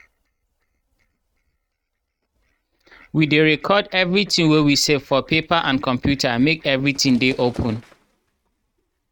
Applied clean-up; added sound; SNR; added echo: neural mask model RNNoise.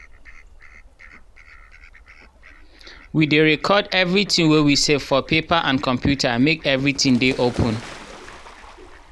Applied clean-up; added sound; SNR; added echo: none; Fowl; 19 dB; none.